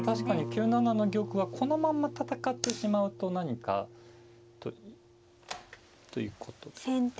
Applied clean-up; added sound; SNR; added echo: none; Guitar; 11 dB; none.